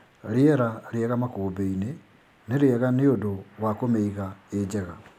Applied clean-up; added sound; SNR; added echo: none; none; none; none.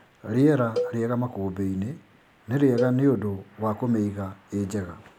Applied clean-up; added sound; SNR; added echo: none; Cowbell; 10 dB; none.